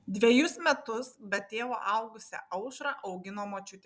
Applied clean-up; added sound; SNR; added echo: none; none; none; none.